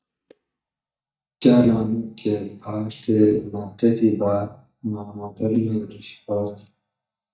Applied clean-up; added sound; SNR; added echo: neural mask model DeepFilterNet 3.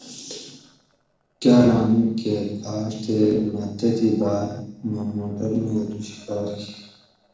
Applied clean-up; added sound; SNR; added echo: neural separator model SepFormer DNS4.